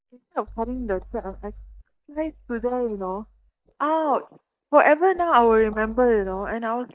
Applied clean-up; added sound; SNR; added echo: neural mask model DeepFilterNet 3.